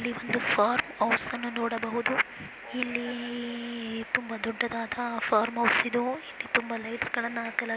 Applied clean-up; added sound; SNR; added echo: none; none; none; none.